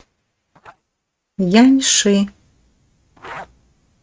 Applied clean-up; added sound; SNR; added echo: neural mask model RNNoise.